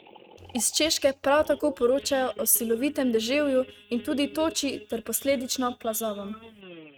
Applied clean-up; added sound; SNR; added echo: neural mask model RNNoise.